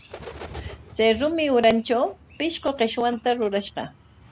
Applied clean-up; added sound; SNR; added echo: none; Bird; 19 dB; none.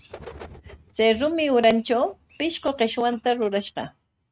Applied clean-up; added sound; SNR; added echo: neural mask model RNNoise.